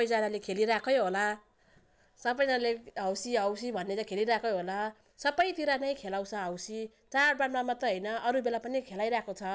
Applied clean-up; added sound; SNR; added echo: none; none; none; none.